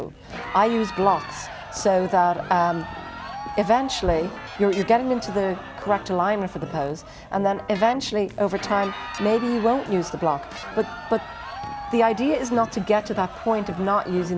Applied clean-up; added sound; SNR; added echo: none; Crowd + Keyboard (musical); 12 dB; none.